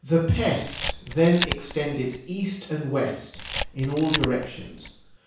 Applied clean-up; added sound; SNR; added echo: none; Camera; 5 dB; reverberation time 0.7 s.